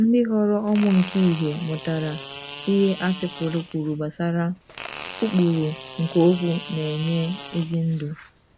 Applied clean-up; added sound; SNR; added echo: none; Fart; 12 dB; none.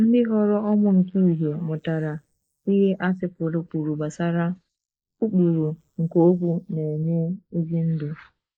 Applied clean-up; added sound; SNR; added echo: neural mask model Resemble Enhance denoiser.